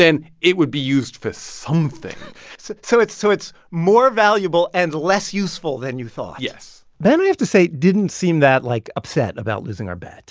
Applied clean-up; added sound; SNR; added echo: none; none; none; none.